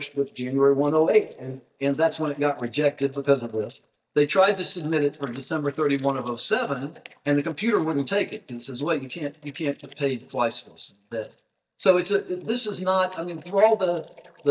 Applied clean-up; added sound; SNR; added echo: neural mask model DeepFilterNet 3.